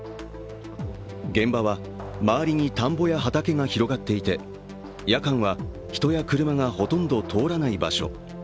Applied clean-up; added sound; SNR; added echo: none; none; none; none.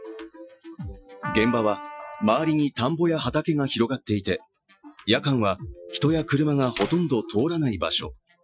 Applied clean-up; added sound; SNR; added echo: classical method Wiener filter.